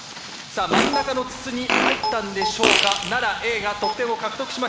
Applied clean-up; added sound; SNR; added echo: none; Fart; 0 dB; none.